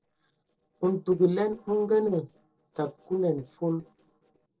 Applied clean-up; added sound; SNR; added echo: neural separator model SepFormer DNS4.